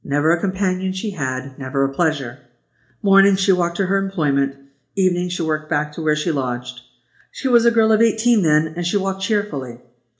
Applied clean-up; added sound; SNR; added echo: none; none; none; reverberation time 0.4 s.